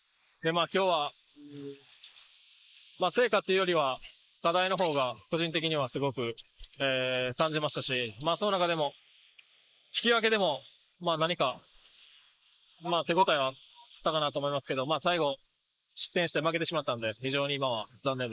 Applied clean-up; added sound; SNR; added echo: neural mask model Resemble Enhance denoiser.